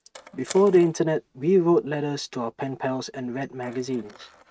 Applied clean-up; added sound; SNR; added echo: neural mask model RNNoise.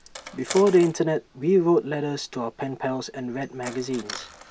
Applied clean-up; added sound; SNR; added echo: none; Coin (dropping); 17 dB; none.